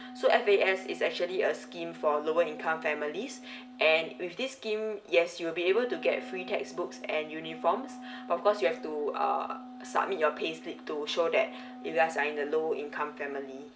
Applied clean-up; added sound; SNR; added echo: none; Wind instrument, woodwind instrument; 15 dB; reverberation time 0.5 s.